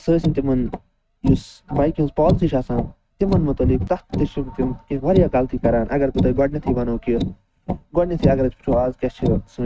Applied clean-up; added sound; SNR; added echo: neural mask model RNNoise.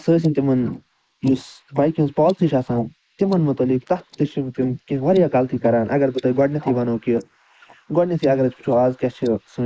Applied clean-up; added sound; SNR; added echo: neural mask model Resemble Enhance denoiser.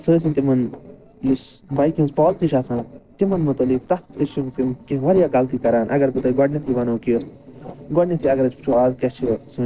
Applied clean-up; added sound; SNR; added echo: neural separator model SepFormer DNS4.